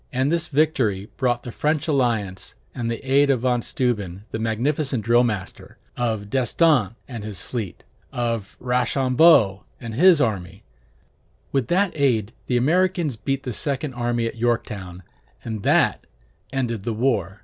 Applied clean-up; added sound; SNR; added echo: none; none; none; none.